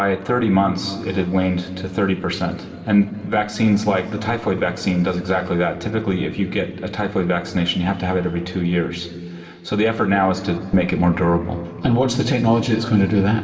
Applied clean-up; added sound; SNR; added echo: none; none; none; reverberation time 2.4 s.